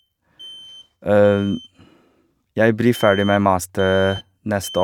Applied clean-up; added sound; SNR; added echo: neural mask model RNNoise.